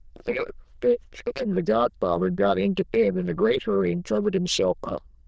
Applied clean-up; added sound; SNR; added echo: neural diffusion model UNIVERSE++.